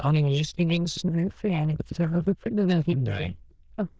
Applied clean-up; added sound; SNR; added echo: neural diffusion model UNIVERSE++.